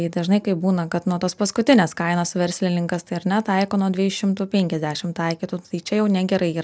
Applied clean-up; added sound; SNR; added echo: none; none; none; none.